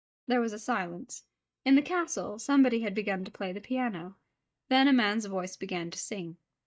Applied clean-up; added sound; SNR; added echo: neural mask model DeepFilterNet 3.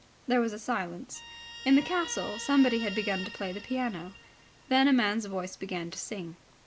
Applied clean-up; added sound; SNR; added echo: none; Guitar; 15 dB; none.